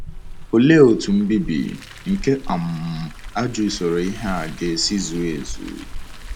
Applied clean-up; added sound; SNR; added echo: none; Car; 12 dB; none.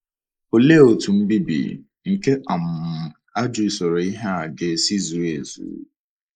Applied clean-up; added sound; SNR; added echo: neural mask model Resemble Enhance denoiser.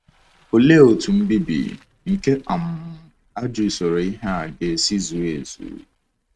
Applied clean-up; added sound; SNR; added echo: neural mask model RNNoise.